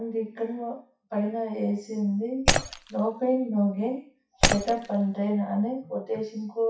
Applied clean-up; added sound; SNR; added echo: classical method WPE with log-MMSE.